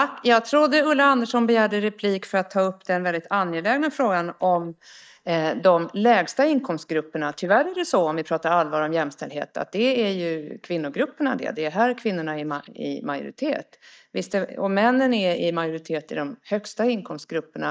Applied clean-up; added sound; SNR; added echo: neural mask model DeepFilterNet 3.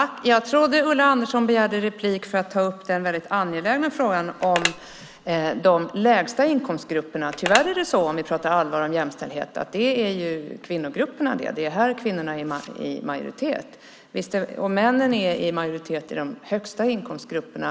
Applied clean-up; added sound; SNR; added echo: none; Telephone; 8 dB; none.